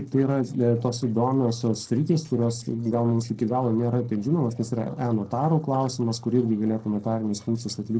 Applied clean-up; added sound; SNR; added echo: neural separator model SepFormer DNS4.